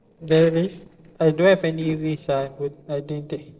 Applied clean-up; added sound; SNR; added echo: neural separator model SepFormer DNS4.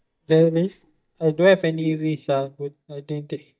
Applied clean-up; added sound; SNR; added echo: neural mask model DeepFilterNet 3.